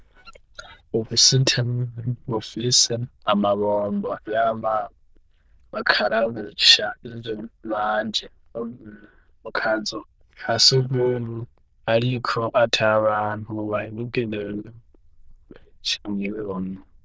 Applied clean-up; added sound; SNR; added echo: neural diffusion model UNIVERSE++.